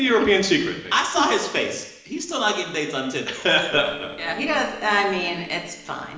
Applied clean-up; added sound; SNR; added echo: neural separator model SepFormer DNS4.